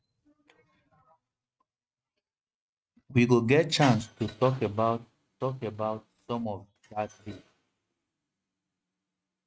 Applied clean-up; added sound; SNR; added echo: neural mask model RNNoise.